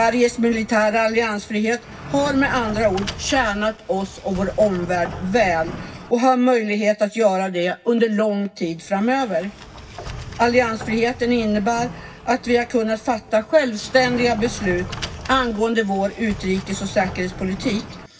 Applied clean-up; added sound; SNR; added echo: none; Sliding door; 14 dB; reverberation time 0.4 s.